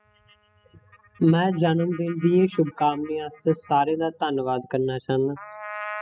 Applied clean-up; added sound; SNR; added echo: classical method spectral subtraction.